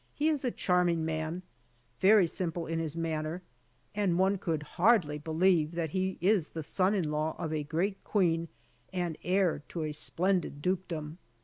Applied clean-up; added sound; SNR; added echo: none; none; none; none.